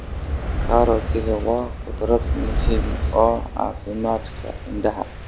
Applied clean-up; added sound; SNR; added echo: none; Fire; 2 dB; none.